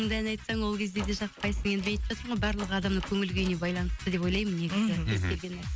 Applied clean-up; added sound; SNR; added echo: none; Door; 18 dB; none.